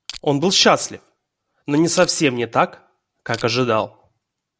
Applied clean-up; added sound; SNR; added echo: none; Crushing; 17 dB; none.